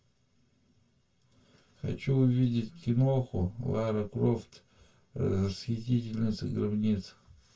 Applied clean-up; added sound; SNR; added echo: none; none; none; reverberation time 0.1 s.